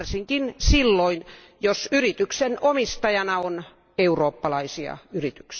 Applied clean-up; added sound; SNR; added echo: none; none; none; none.